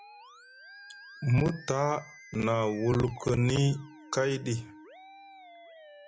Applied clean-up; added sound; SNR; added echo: none; Musical instrument; 20 dB; none.